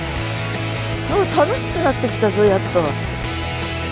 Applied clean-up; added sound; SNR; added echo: none; none; none; none.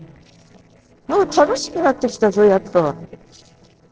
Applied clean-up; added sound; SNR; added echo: neural separator model SepFormer DNS4.